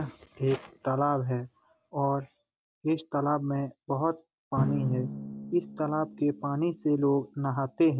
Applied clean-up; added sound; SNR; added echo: none; Drum; 10 dB; none.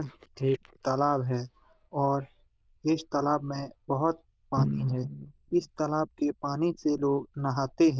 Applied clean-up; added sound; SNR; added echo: neural diffusion model UNIVERSE++.